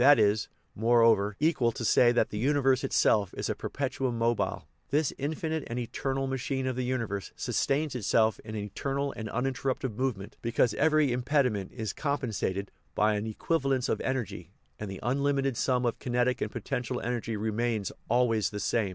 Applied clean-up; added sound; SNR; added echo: none; none; none; none.